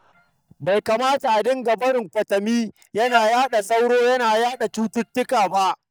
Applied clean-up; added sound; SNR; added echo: neural mask model DeepFilterNet 3.